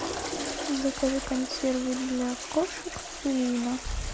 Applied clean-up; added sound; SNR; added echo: none; Toilet flush; 7 dB; none.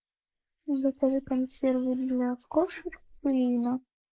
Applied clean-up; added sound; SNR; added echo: neural mask model Resemble Enhance denoiser.